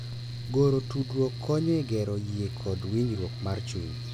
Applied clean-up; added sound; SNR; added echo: none; Mechanical fan; 7 dB; none.